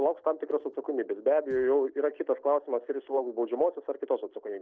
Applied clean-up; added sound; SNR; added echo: neural separator model SepFormer DNS4.